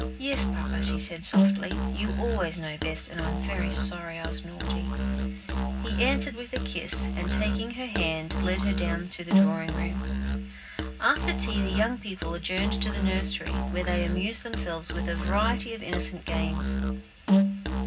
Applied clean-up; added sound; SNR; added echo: none; Musical instrument; -3 dB; reverberation time 0.4 s.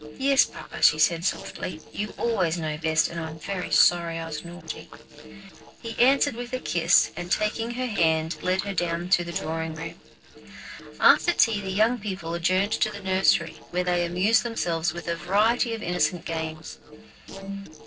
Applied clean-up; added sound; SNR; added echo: neural separator model SepFormer DNS4.